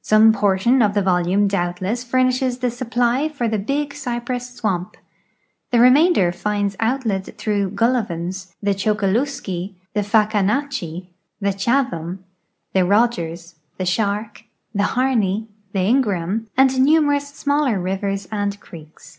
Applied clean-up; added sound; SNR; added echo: none; none; none; none.